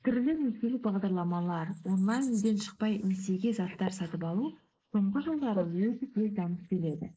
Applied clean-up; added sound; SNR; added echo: neural mask model Resemble Enhance denoiser.